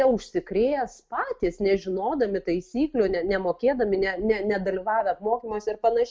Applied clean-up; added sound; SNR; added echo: none; none; none; none.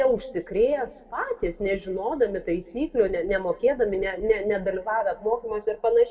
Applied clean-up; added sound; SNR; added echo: none; none; none; reverberation time 1.1 s.